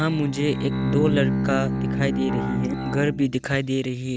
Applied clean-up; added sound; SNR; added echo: neural mask model RNNoise.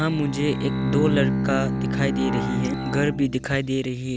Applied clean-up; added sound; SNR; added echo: none; Bowed string instrument; 1 dB; none.